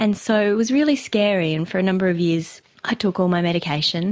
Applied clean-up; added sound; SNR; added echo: none; none; none; none.